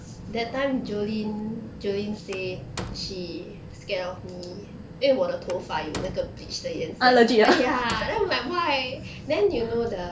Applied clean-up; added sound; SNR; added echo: none; Slam; 15 dB; none.